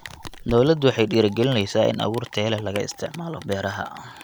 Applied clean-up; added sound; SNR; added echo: none; Rain; 19 dB; none.